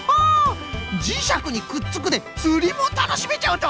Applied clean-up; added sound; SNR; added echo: none; none; none; none.